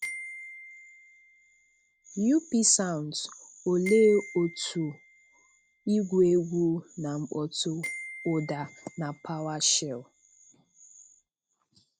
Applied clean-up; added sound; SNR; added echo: none; Glockenspiel; 16 dB; none.